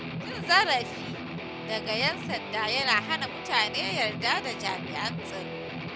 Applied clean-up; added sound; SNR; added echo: none; Guitar; 6 dB; none.